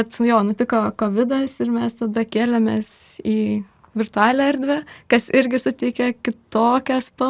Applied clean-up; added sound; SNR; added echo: none; none; none; none.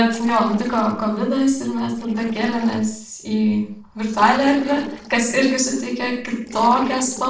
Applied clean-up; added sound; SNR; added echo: neural separator model SepFormer DNS4.